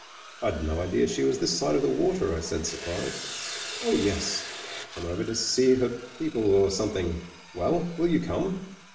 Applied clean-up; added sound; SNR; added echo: none; Sawing; 14 dB; reverberation time 0.8 s.